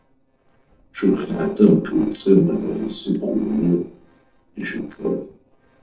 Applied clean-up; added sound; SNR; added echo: neural separator model SepFormer DNS4.